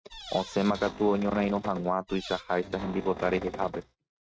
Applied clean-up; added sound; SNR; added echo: neural mask model RNNoise.